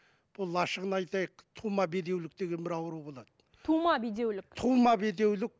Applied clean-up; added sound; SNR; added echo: none; none; none; none.